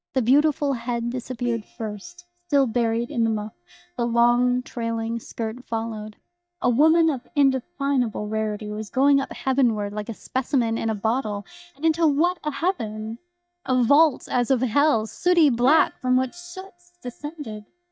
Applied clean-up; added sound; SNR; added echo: neural mask model DeepFilterNet 3.